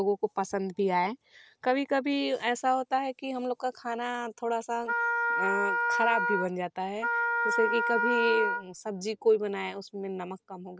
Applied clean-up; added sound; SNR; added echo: none; Wind instrument, woodwind instrument; -2 dB; none.